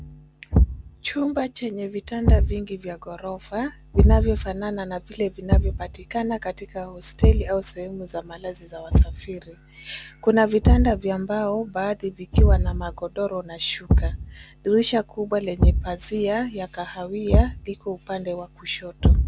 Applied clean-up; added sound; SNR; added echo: none; Thump, thud; -3 dB; none.